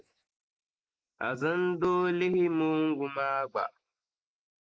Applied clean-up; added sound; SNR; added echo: neural mask model Resemble Enhance denoiser.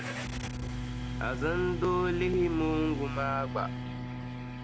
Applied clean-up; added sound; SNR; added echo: none; Engine starting / Car + Bowed string instrument; 3 dB; none.